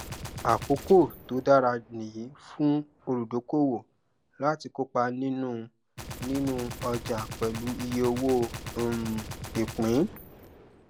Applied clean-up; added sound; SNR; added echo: none; Gunshot, gunfire; 13 dB; none.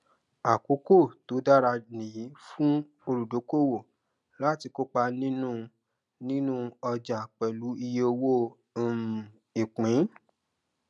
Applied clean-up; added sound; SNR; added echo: none; none; none; none.